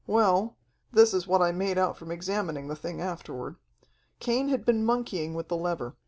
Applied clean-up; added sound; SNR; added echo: none; none; none; none.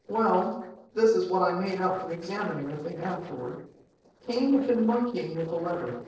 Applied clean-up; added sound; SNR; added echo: neural separator model SepFormer DNS4.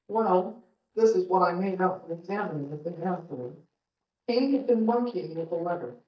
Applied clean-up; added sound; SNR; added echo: neural mask model DeepFilterNet 3.